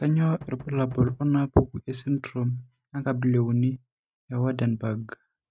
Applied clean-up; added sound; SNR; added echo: neural mask model RNNoise.